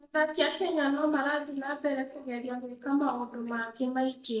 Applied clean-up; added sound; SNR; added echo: neural mask model DeepFilterNet 3.